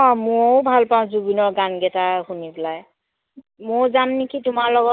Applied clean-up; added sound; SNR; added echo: none; none; none; none.